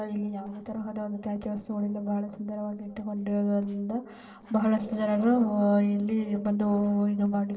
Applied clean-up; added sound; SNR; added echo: neural separator model SepFormer DNS4.